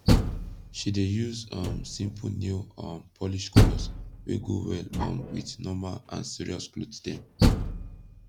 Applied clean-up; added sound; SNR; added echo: none; Door; -5 dB; none.